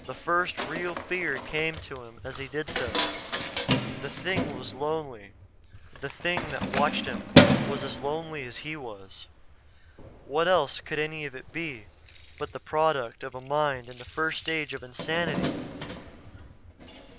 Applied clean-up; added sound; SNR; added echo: none; Keys jangling; 0 dB; none.